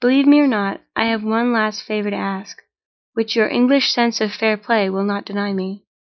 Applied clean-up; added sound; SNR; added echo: neural mask model Resemble Enhance denoiser.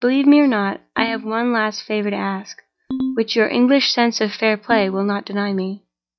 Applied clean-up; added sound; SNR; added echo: neural mask model DeepFilterNet 3.